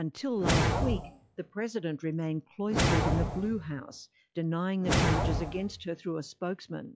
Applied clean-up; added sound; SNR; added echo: classical method log-MMSE.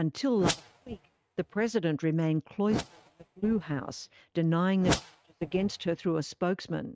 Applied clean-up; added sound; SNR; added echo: neural mask model RNNoise.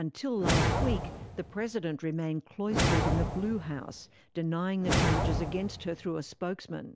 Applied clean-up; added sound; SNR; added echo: none; Whoosh, swoosh, swish; -2 dB; none.